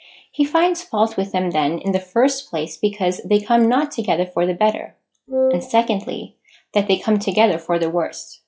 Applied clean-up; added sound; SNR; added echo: classical method log-MMSE.